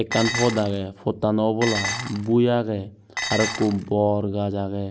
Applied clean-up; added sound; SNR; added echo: none; Dishes, pots, and pans; 7 dB; none.